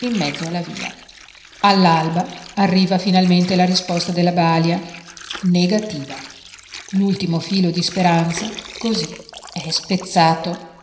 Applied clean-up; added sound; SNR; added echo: none; Water; 17 dB; reverberation time 0.9 s.